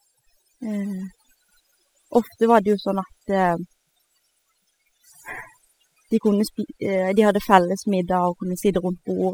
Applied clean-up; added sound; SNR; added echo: classical method spectral subtraction.